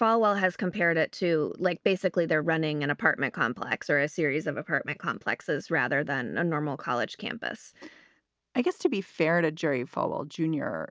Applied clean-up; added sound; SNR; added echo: none; none; none; none.